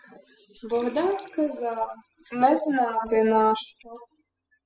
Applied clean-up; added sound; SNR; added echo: classical method spectral subtraction.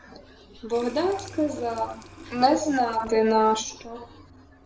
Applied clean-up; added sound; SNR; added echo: none; Water tap, faucet; 19 dB; none.